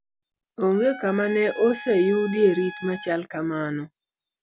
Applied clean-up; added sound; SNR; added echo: none; Trumpet; 16 dB; none.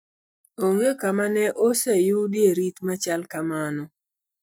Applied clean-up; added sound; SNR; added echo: neural mask model DeepFilterNet 3.